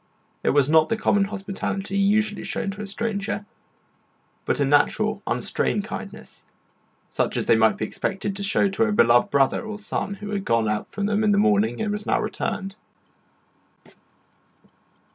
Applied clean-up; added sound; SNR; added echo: none; none; none; none.